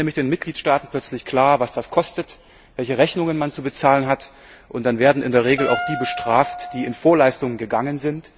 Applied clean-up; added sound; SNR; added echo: none; Wind instrument, woodwind instrument; 9 dB; none.